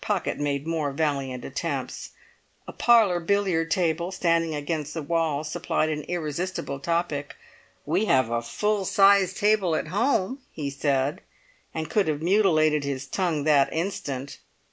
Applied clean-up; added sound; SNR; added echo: none; none; none; none.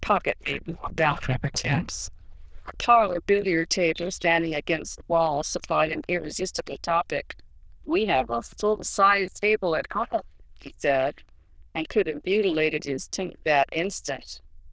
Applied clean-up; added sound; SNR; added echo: neural diffusion model UNIVERSE++.